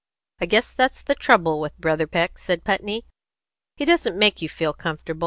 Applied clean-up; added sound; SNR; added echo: none; none; none; none.